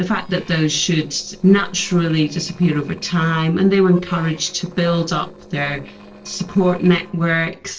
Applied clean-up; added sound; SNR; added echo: neural separator model SepFormer DNS4.